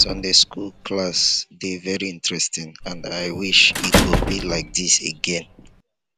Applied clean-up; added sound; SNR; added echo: none; Squeak / Slam / Human group actions; 5 dB; none.